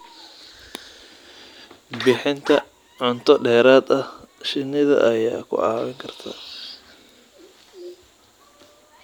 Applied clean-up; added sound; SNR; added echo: none; Bark; 12 dB; none.